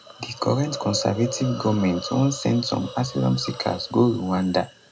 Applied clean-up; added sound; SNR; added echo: none; Hiss; 14 dB; reverberation time 0.2 s.